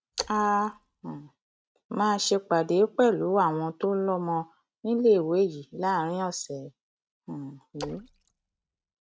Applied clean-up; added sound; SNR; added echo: neural mask model RNNoise.